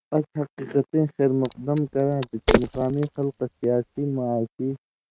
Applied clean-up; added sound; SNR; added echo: neural mask model RNNoise.